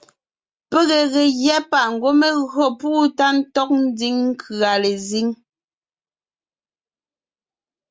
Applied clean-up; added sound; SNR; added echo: none; none; none; none.